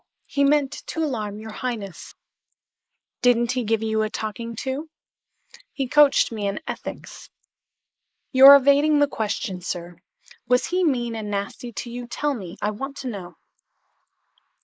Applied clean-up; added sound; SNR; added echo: neural mask model Resemble Enhance denoiser.